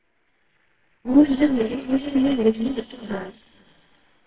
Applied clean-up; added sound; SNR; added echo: neural separator model SepFormer WHAMR!.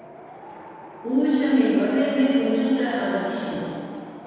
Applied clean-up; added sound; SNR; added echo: none; Wind; 18 dB; reverberation time 2.1 s.